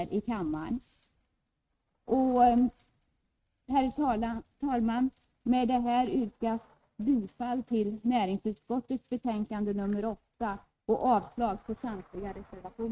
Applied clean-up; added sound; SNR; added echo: neural mask model RNNoise.